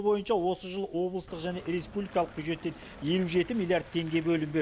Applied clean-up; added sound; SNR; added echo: none; none; none; none.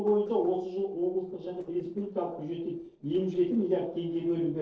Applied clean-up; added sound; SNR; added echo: neural separator model SepFormer DNS4.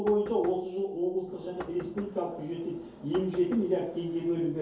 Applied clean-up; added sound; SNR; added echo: none; Knock; 17 dB; reverberation time 2.4 s.